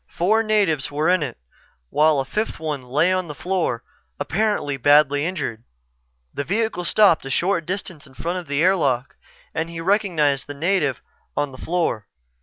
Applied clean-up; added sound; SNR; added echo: none; none; none; none.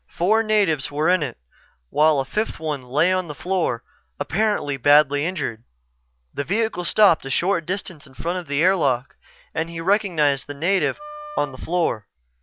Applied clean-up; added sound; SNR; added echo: none; Wind instrument, woodwind instrument; 16 dB; none.